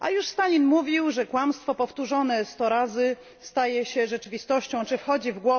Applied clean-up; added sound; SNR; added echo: none; none; none; none.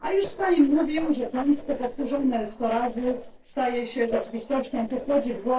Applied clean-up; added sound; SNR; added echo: neural separator model SepFormer DNS4.